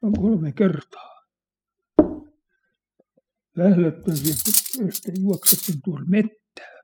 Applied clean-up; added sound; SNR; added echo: classical method spectral subtraction.